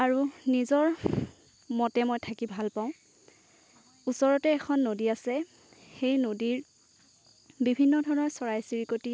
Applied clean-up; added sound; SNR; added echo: none; none; none; none.